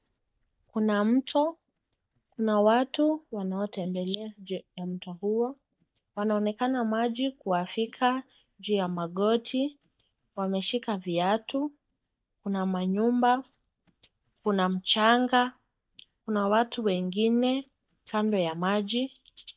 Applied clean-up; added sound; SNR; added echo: neural mask model DeepFilterNet 3.